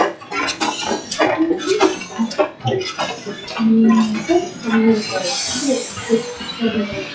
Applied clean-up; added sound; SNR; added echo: classical method WPE with log-MMSE.